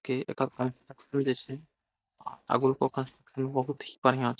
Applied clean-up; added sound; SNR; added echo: neural mask model DeepFilterNet 3.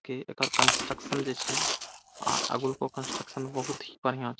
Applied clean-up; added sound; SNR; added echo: none; Chewing, mastication; -2 dB; none.